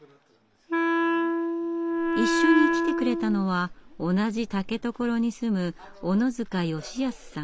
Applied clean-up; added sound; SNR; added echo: none; Wind instrument, woodwind instrument; -2 dB; none.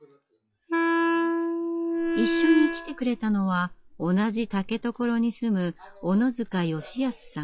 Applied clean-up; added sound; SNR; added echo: classical method log-MMSE.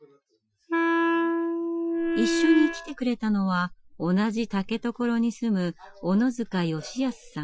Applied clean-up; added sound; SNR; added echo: classical method Wiener filter.